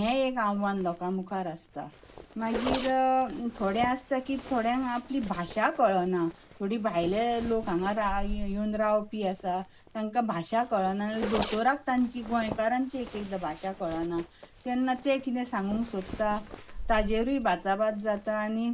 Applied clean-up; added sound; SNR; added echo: none; Zipper (clothing); 11 dB; none.